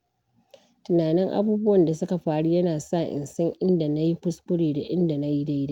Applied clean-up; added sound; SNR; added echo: none; none; none; none.